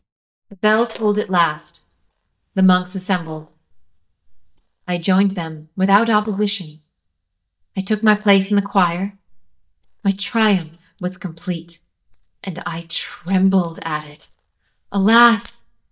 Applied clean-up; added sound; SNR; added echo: neural mask model DeepFilterNet 3.